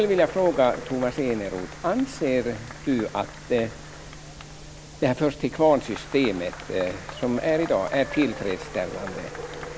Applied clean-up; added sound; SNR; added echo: none; Applause / Crowd / Cheering; 15 dB; none.